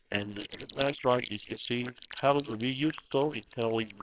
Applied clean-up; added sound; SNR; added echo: neural separator model SepFormer WHAMR!.